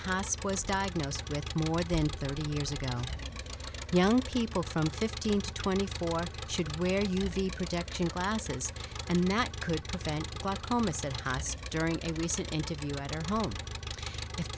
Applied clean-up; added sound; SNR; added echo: none; Engine; 7 dB; none.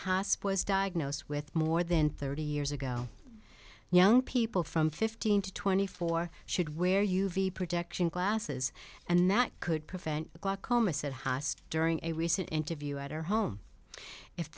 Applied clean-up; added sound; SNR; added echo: none; none; none; none.